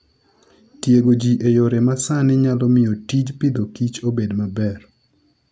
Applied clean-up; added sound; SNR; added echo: none; none; none; none.